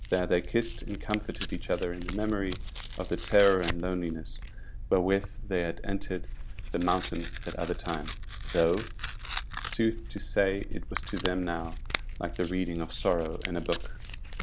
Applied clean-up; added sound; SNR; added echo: none; Tearing; 4 dB; none.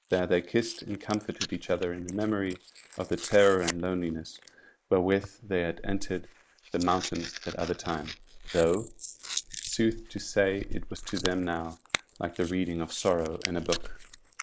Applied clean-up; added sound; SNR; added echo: neural mask model Resemble Enhance denoiser.